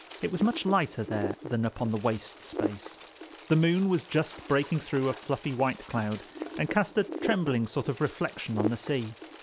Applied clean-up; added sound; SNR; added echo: none; Wind; 10 dB; none.